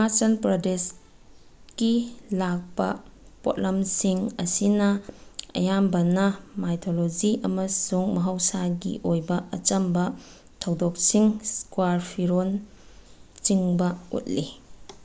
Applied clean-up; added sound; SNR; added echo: none; none; none; none.